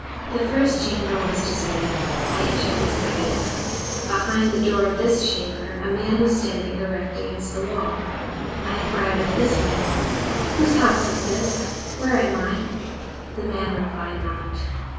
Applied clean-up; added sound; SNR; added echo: none; Fixed-wing aircraft, airplane; 4 dB; reverberation time 1.3 s.